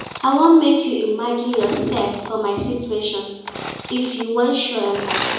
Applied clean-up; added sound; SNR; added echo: none; Sawing / Engine; 12 dB; reverberation time 0.9 s.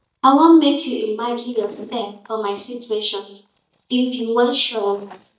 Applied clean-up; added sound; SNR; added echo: neural mask model DeepFilterNet 3.